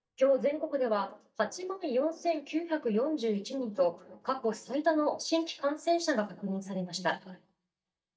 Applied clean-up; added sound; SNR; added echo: neural mask model DeepFilterNet 3.